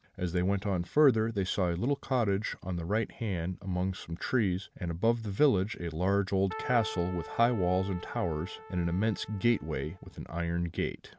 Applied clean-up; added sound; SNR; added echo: none; Keyboard (musical); 14 dB; none.